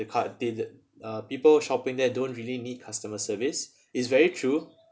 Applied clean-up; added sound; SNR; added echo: none; none; none; none.